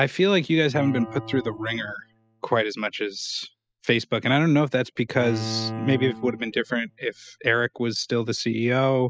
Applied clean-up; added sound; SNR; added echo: classical method spectral subtraction.